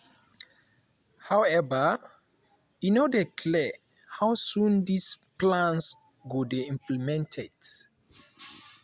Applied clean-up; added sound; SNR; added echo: none; none; none; none.